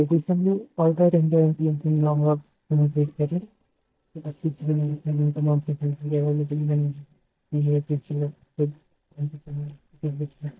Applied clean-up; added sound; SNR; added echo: neural mask model DeepFilterNet 3.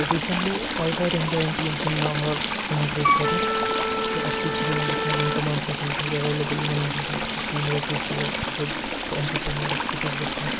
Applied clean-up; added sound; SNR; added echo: none; Stream / Trickle, dribble + Wind instrument, woodwind instrument; -3 dB; none.